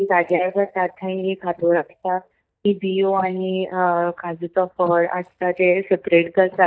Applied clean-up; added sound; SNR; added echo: neural mask model DeepFilterNet 3.